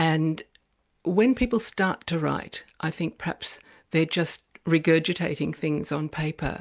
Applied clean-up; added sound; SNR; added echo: none; none; none; none.